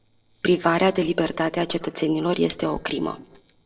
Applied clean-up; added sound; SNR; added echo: neural separator model SepFormer DNS4.